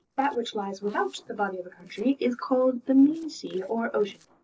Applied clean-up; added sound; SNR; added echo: neural separator model SepFormer DNS4.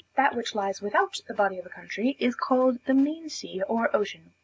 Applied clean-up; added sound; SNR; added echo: none; none; none; none.